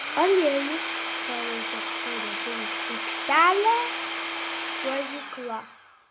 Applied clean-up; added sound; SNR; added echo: none; Tools / Domestic sounds, home sounds; 0 dB; none.